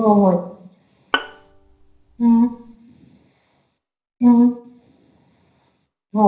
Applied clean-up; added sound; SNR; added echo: none; Bowed string instrument; 10 dB; reverberation time 0.5 s.